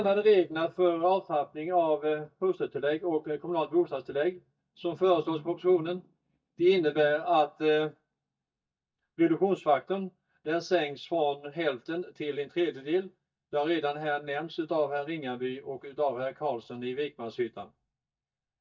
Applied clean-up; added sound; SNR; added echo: neural mask model DeepFilterNet 3.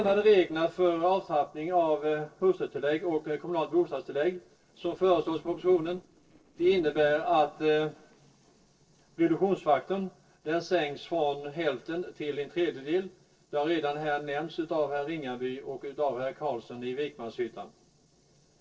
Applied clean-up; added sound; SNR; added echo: neural separator model SepFormer DNS4.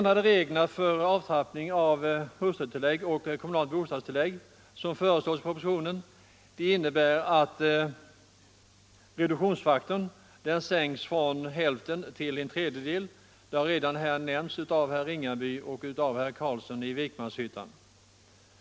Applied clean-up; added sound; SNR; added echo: none; none; none; none.